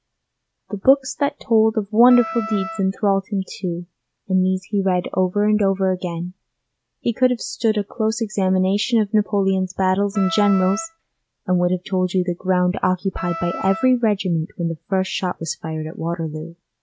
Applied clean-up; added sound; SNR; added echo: none; Wind instrument, woodwind instrument; 11 dB; none.